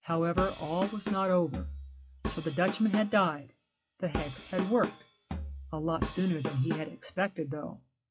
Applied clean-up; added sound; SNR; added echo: classical method log-MMSE.